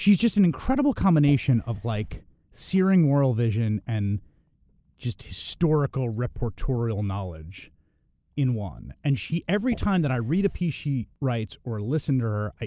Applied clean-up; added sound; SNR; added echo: neural mask model Resemble Enhance denoiser.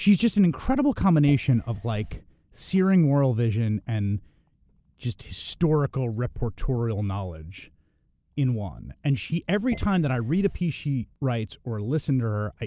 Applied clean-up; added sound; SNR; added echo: none; Dishes, pots, and pans; 16 dB; none.